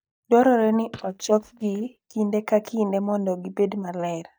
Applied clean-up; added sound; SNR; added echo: neural mask model DeepFilterNet 3.